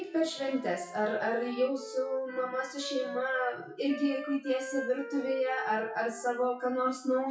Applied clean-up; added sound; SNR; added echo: classical method WPE with log-MMSE.